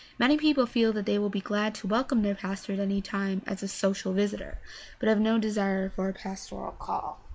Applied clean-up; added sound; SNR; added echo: none; none; none; none.